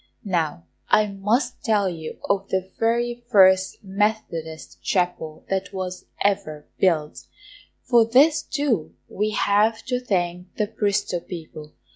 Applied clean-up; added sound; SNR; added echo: none; none; none; none.